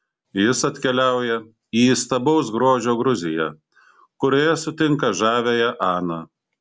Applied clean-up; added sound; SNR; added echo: none; none; none; none.